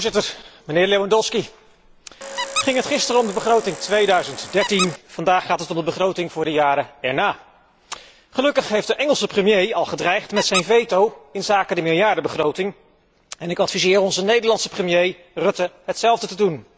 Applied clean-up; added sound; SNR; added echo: none; Domestic sounds, home sounds + Squeak; 10 dB; none.